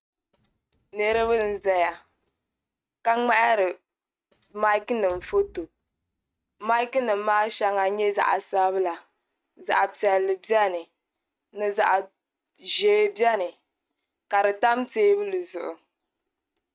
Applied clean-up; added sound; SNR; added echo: neural mask model RNNoise.